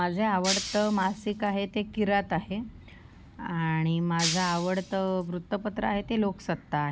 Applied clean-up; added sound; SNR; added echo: none; Shatter; 6 dB; none.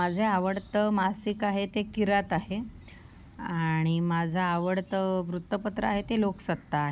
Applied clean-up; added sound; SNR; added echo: none; none; none; none.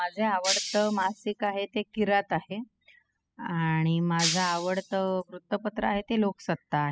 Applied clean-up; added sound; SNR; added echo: classical method spectral subtraction.